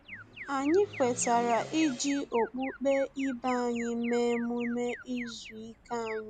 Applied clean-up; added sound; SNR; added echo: none; Alarm; 16 dB; none.